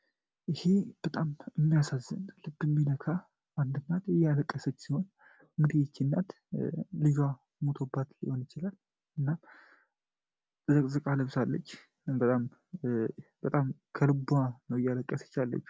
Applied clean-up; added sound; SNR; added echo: none; none; none; none.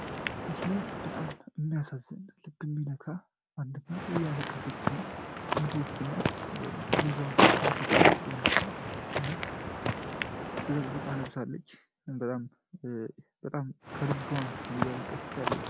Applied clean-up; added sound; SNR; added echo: none; Walk, footsteps; -5 dB; none.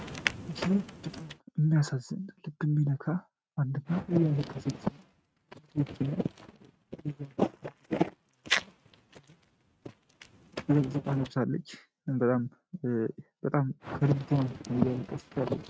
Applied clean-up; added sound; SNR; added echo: neural mask model RNNoise.